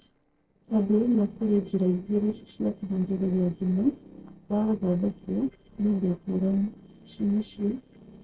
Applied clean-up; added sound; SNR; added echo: neural separator model SepFormer DNS4.